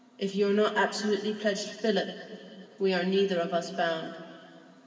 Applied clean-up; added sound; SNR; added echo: none; none; none; reverberation time 2.3 s.